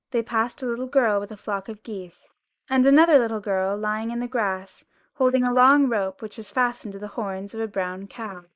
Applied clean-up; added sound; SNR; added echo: neural mask model Resemble Enhance denoiser.